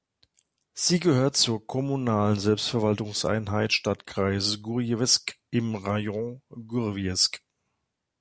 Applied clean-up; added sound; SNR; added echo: none; none; none; none.